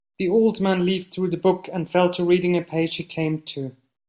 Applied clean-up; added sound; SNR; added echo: none; none; none; none.